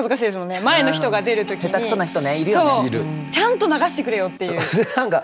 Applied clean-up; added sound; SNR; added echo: none; Organ; 15 dB; none.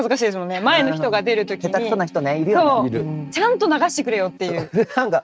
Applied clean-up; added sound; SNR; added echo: neural mask model RNNoise.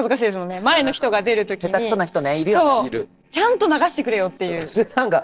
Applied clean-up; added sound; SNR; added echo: neural separator model SepFormer DNS4.